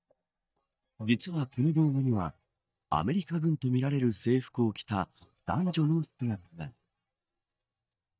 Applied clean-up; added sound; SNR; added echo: neural mask model DeepFilterNet 3.